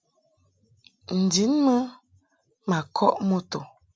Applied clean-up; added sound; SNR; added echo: none; none; none; none.